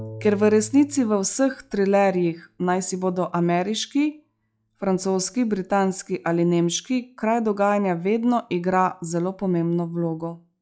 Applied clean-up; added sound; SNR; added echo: classical method log-MMSE.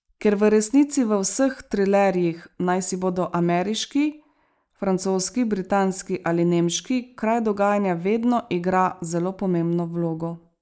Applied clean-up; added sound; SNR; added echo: neural mask model Resemble Enhance denoiser.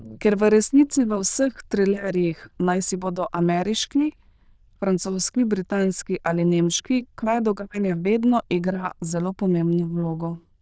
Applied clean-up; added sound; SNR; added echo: neural diffusion model UNIVERSE++.